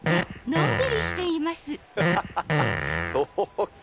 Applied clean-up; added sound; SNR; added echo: none; Fart; -1 dB; none.